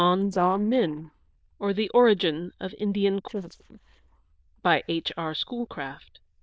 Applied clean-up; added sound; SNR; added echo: neural diffusion model UNIVERSE++.